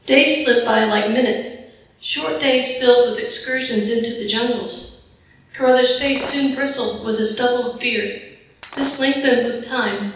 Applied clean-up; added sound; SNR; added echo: none; Shatter; 18 dB; reverberation time 0.8 s.